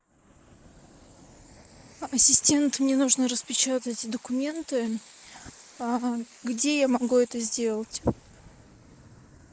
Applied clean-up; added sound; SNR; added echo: neural mask model Resemble Enhance denoiser.